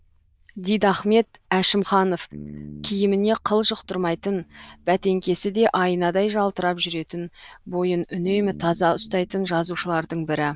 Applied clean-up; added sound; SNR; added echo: neural diffusion model UNIVERSE++.